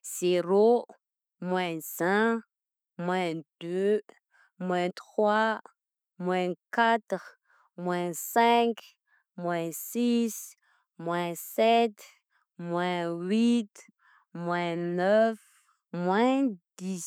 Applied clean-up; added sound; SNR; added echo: none; none; none; none.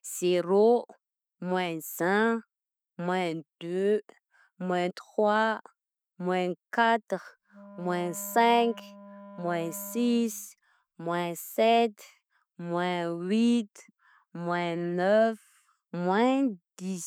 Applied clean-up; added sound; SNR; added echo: none; Wind instrument, woodwind instrument; 18 dB; none.